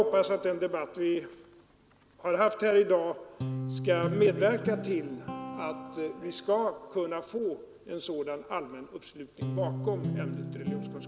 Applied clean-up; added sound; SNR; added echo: none; Guitar; 8 dB; none.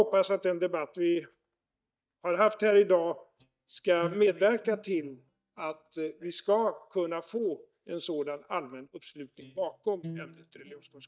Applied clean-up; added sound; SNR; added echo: neural mask model DeepFilterNet 3.